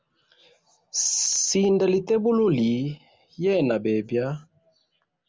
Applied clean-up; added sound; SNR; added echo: none; none; none; none.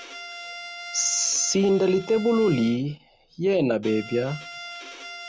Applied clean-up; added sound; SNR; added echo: none; Bowed string instrument; 15 dB; none.